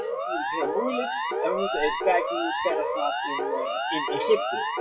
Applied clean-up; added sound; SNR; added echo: classical method WPE with log-MMSE.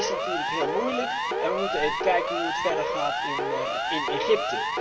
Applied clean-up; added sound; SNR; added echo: none; Siren; -2 dB; reverberation time 3.0 s.